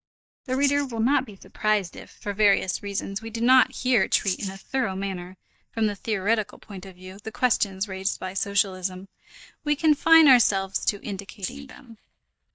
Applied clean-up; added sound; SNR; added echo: neural mask model DeepFilterNet 3.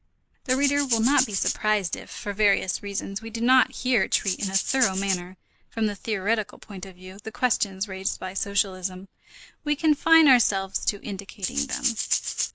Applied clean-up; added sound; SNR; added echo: neural mask model Resemble Enhance denoiser.